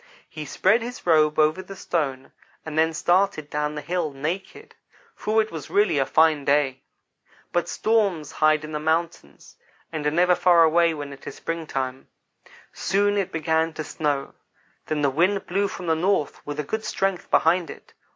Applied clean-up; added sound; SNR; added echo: none; none; none; none.